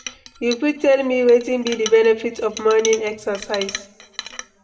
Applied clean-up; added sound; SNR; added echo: none; Chink, clink; 15 dB; reverberation time 1.5 s.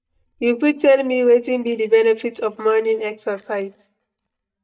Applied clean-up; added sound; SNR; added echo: neural mask model DeepFilterNet 3.